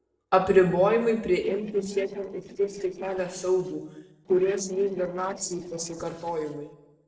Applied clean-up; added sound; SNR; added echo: neural separator model SepFormer DNS4.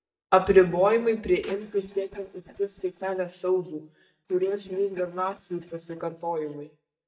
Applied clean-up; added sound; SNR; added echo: neural mask model DeepFilterNet 3.